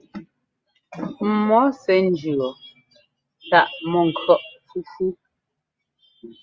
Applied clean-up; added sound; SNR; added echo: none; none; none; none.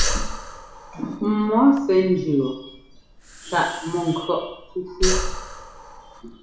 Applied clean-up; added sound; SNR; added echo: none; Breathing; 5 dB; reverberation time 0.7 s.